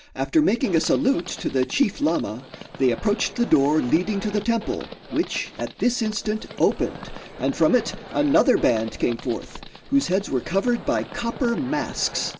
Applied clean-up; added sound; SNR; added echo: none; Livestock, farm animals, working animals; 17 dB; reverberation time 2.0 s.